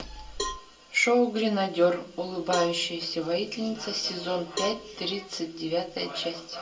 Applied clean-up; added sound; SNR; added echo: none; Cowbell; 13 dB; reverberation time 0.2 s.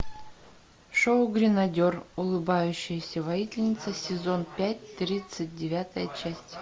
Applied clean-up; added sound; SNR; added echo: none; none; none; none.